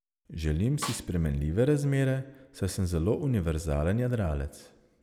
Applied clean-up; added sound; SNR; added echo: none; Snare drum; 11 dB; none.